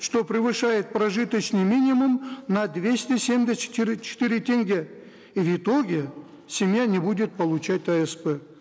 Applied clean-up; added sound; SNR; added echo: none; none; none; none.